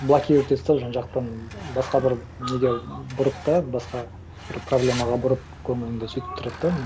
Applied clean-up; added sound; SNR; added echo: none; Truck; 14 dB; none.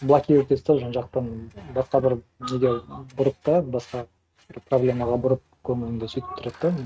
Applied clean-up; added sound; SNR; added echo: neural mask model RNNoise.